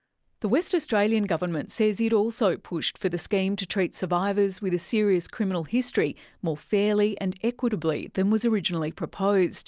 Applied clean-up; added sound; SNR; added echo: none; none; none; none.